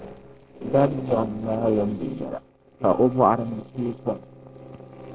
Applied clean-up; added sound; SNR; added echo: neural separator model SepFormer DNS4.